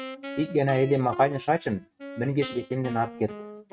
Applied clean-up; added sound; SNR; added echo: neural mask model RNNoise.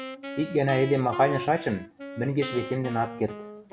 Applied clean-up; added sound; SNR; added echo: none; Wind instrument, woodwind instrument; 11 dB; none.